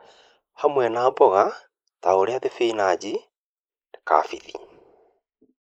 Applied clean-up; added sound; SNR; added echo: neural mask model Resemble Enhance denoiser.